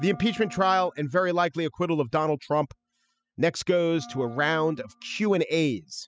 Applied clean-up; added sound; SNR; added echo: classical method spectral subtraction.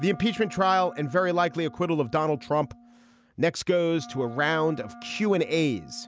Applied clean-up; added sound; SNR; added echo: none; Wind instrument, woodwind instrument; 20 dB; none.